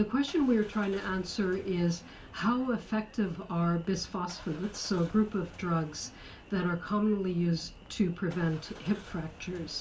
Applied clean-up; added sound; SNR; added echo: none; Engine starting / Car; 18 dB; reverberation time 0.2 s.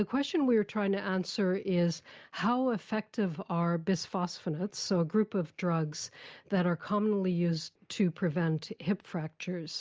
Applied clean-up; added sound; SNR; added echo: none; none; none; none.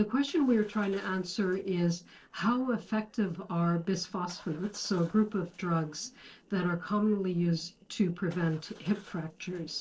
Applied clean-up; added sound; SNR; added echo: neural separator model SepFormer DNS4.